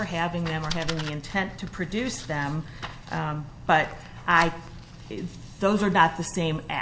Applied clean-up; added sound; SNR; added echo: none; Fire; 14 dB; reverberation time 0.5 s.